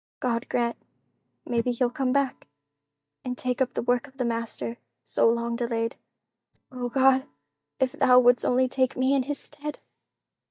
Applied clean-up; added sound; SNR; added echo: neural mask model DeepFilterNet 3.